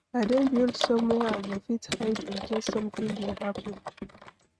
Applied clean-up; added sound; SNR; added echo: neural mask model RNNoise.